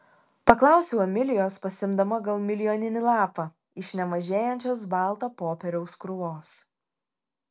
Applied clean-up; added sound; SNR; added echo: none; none; none; none.